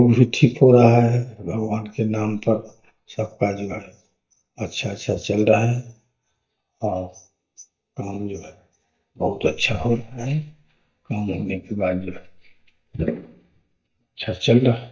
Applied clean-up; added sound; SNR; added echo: neural mask model DeepFilterNet 3.